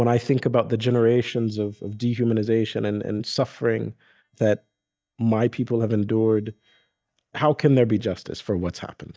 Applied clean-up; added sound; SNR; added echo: neural mask model DeepFilterNet 3.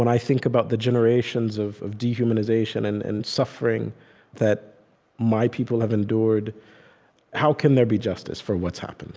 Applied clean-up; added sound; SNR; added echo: none; none; none; none.